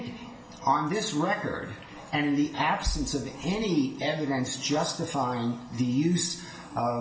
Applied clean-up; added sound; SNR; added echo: none; none; none; reverberation time 1.0 s.